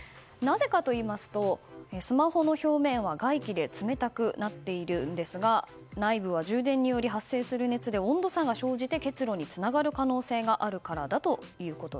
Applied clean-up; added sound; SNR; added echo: none; none; none; none.